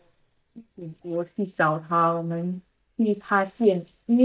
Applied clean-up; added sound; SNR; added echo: neural mask model DeepFilterNet 3.